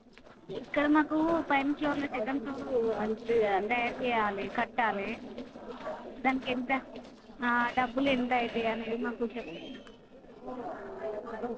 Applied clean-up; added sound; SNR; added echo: neural separator model SepFormer DNS4.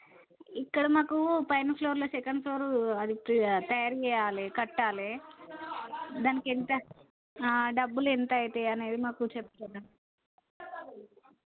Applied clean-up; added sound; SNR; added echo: none; none; none; none.